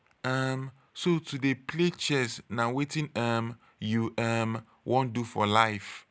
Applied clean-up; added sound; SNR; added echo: none; none; none; none.